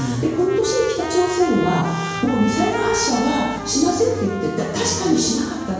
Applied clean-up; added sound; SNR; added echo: none; Trumpet; 11 dB; reverberation time 1.0 s.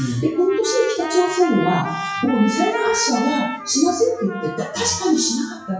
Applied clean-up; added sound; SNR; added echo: classical method WPE with log-MMSE.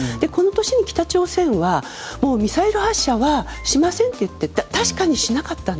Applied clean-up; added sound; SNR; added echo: none; none; none; none.